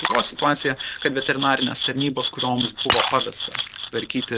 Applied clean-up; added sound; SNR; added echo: none; Shatter + Glass; 0 dB; none.